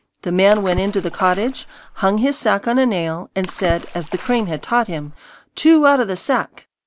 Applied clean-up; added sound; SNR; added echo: none; Water / Splash, splatter; 12 dB; none.